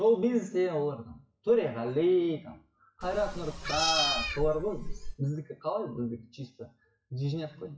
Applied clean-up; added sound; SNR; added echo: classical method WPE with log-MMSE.